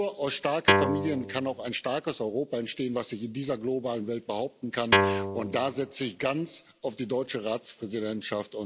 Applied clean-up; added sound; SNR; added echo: none; Guitar; -5 dB; none.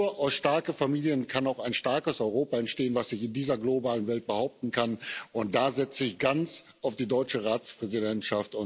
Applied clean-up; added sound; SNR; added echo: none; none; none; none.